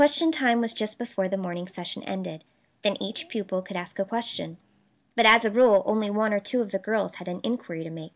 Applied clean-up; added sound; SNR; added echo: none; none; none; none.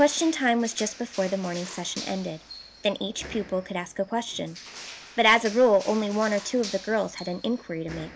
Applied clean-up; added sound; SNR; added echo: none; Crushing; 16 dB; none.